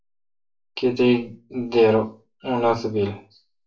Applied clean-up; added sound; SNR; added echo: none; none; none; reverberation time 0.3 s.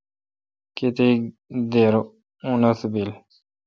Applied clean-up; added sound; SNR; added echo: none; none; none; none.